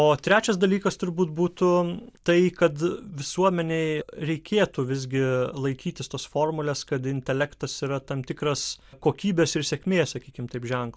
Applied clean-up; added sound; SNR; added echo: none; none; none; none.